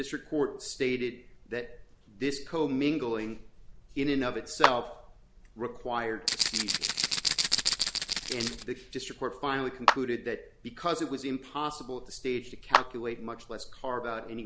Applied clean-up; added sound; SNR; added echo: none; Clapping + Rattle (instrument); -3 dB; none.